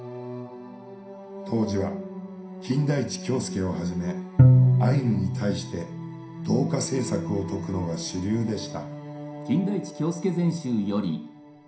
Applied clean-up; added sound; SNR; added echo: none; Bowed string instrument; -4 dB; reverberation time 0.5 s.